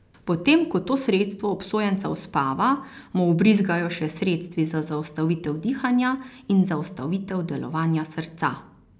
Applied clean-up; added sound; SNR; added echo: none; none; none; none.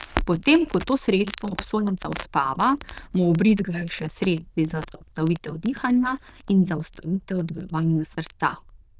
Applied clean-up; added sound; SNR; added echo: neural diffusion model UNIVERSE++.